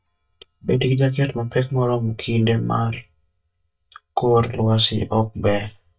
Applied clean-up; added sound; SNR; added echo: neural mask model DeepFilterNet 3.